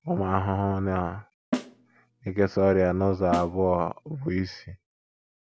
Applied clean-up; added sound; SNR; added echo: none; Snare drum; 10 dB; none.